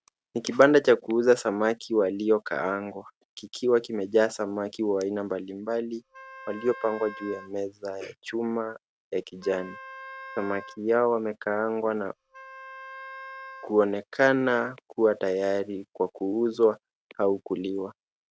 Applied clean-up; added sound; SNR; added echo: none; Wind instrument, woodwind instrument; 16 dB; none.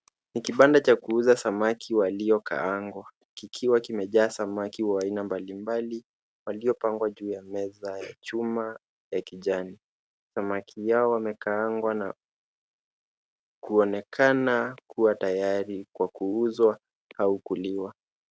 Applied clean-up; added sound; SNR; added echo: none; none; none; none.